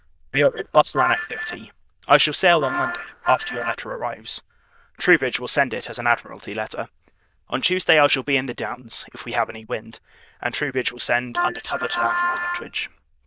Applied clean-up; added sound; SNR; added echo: neural diffusion model UNIVERSE++.